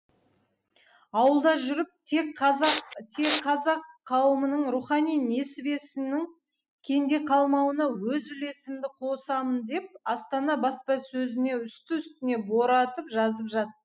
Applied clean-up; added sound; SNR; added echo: classical method spectral subtraction.